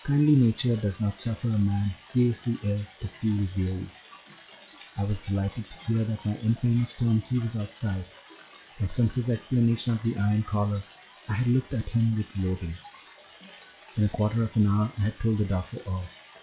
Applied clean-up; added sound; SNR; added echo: classical method log-MMSE.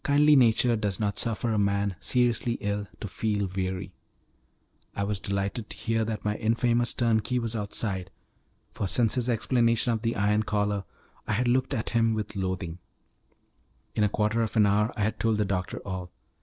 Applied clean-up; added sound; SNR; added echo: none; none; none; none.